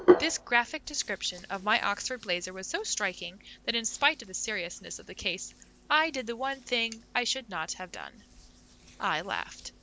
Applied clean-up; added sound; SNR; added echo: none; Hands; 3 dB; none.